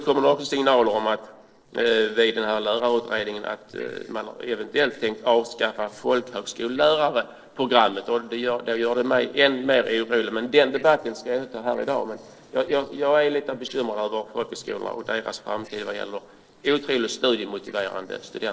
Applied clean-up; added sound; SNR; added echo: neural separator model SepFormer DNS4.